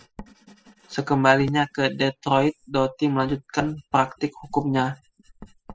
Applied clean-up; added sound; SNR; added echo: classical method spectral subtraction.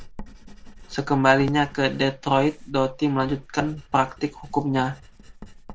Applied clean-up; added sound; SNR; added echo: none; Writing; 17 dB; none.